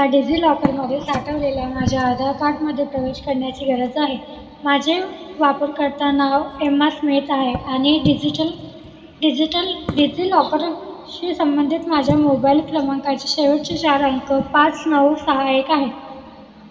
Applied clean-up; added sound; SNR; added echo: none; none; none; reverberation time 2.2 s.